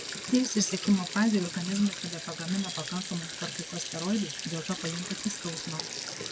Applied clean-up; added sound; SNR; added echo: none; Sink (filling or washing); 7 dB; none.